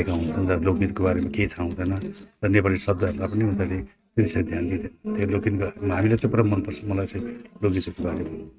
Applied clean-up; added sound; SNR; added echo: neural mask model RNNoise.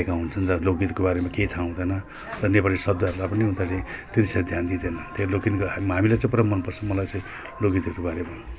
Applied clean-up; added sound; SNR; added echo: none; none; none; none.